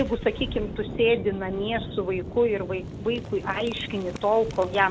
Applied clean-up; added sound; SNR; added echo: none; Boom; 10 dB; none.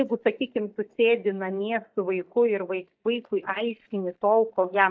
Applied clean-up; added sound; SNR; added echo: neural mask model DeepFilterNet 3.